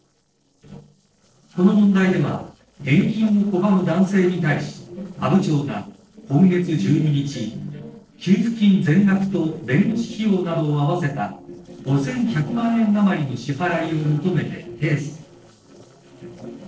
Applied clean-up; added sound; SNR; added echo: neural separator model SepFormer DNS4.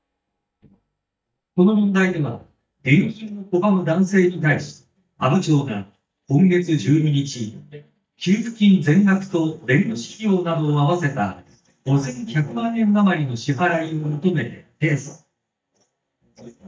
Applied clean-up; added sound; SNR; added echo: neural mask model DeepFilterNet 3.